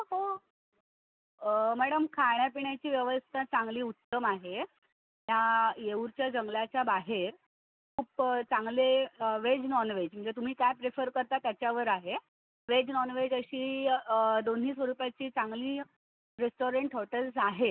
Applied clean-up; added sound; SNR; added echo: none; none; none; none.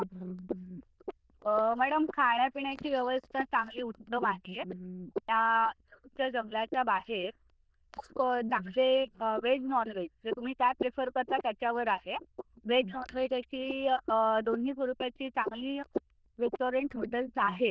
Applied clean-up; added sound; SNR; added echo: neural diffusion model UNIVERSE++.